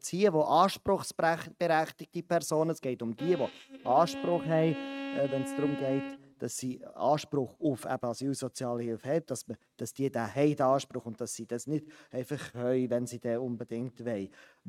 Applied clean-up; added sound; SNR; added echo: neural mask model RNNoise.